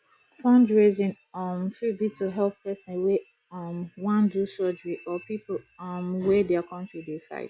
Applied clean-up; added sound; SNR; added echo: none; none; none; none.